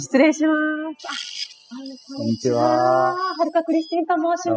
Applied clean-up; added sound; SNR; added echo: classical method spectral subtraction.